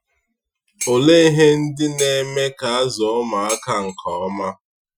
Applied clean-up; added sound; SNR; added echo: classical method Wiener filter.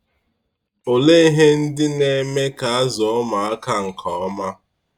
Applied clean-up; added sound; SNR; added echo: neural mask model DeepFilterNet 3.